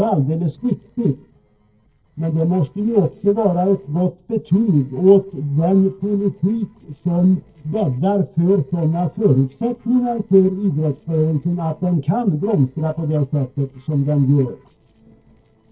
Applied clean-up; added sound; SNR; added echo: neural separator model SepFormer DNS4.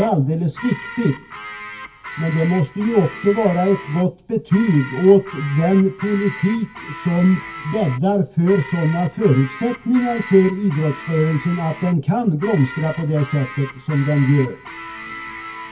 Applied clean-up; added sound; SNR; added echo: none; Guitar; 15 dB; reverberation time 0.1 s.